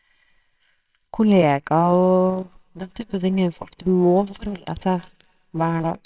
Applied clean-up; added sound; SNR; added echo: neural separator model SepFormer WHAMR!.